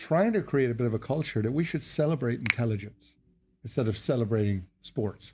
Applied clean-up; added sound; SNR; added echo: none; Finger snapping; 11 dB; none.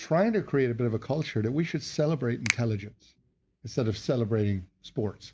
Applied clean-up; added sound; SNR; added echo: neural mask model Resemble Enhance denoiser.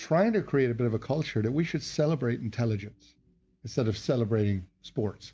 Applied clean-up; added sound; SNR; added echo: none; none; none; none.